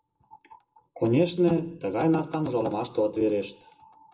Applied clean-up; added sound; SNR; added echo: none; none; none; reverberation time 0.2 s.